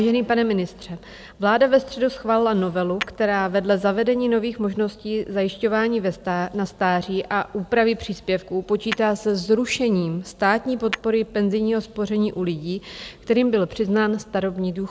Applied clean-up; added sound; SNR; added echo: none; Tap / Hammer; 17 dB; none.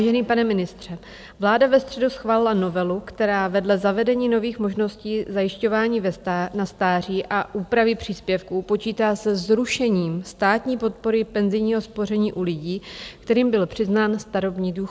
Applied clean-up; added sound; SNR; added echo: none; none; none; none.